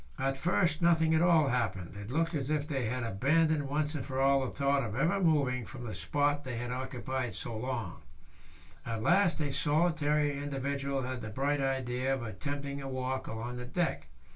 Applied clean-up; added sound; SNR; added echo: none; none; none; reverberation time 0.1 s.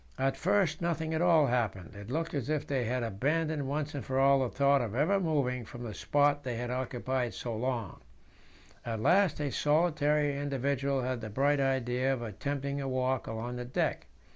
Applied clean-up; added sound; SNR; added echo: none; none; none; none.